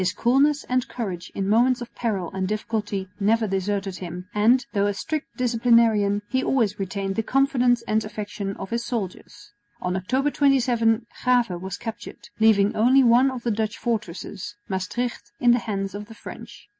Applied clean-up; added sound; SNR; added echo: none; none; none; none.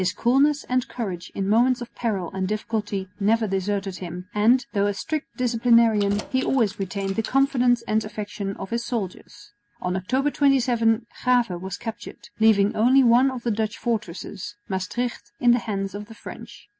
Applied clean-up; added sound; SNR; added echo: none; Keys jangling; 17 dB; none.